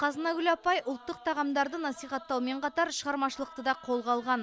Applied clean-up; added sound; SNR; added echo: none; none; none; none.